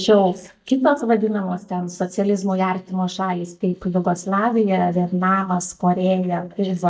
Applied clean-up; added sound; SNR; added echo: neural mask model DeepFilterNet 3.